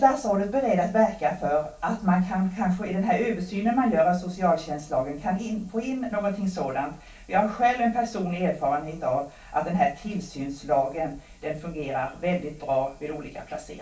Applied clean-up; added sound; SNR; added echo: none; none; none; reverberation time 0.2 s.